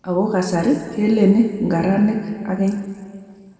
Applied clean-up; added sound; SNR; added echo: none; none; none; reverberation time 1.8 s.